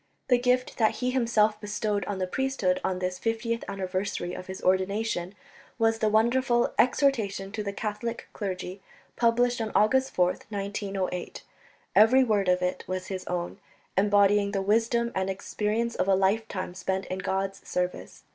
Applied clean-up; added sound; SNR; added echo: none; none; none; none.